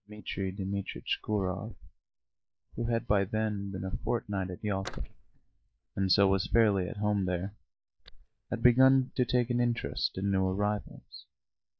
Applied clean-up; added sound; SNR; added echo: neural mask model DeepFilterNet 3.